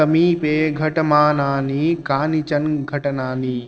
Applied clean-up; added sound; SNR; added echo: neural separator model SepFormer DNS4.